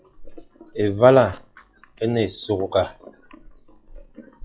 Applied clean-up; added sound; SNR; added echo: classical method log-MMSE.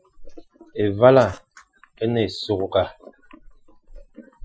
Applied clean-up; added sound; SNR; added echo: classical method Wiener filter.